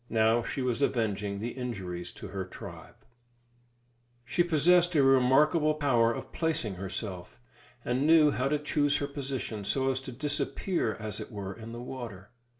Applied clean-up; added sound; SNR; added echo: none; none; none; none.